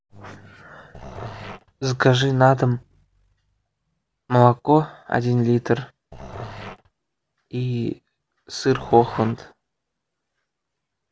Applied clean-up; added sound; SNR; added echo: none; Growling; 14 dB; none.